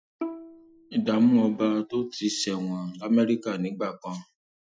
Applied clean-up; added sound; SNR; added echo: classical method Wiener filter.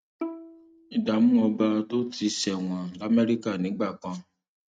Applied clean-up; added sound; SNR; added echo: neural mask model RNNoise.